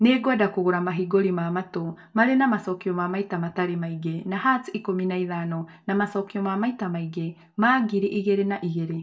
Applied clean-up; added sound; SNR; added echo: none; none; none; reverberation time 0.2 s.